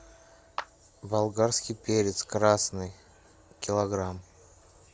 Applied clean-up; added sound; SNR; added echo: none; Clapping; 15 dB; none.